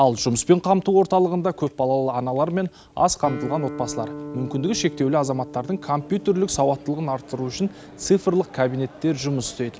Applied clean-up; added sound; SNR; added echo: none; Guitar; 17 dB; none.